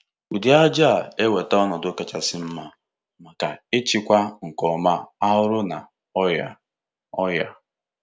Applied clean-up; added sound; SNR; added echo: none; none; none; none.